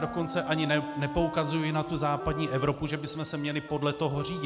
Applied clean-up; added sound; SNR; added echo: none; Wind instrument, woodwind instrument; 10 dB; none.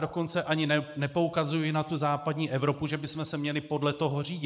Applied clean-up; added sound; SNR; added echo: neural mask model Resemble Enhance denoiser.